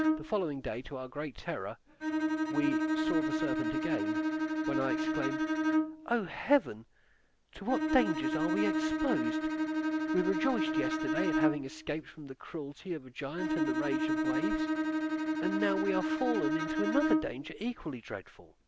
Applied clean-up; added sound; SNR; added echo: none; Bowed string instrument; -3 dB; none.